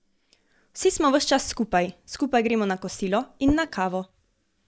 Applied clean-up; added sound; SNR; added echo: neural mask model DeepFilterNet 3.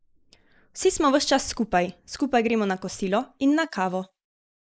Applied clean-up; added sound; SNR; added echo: neural mask model Resemble Enhance denoiser.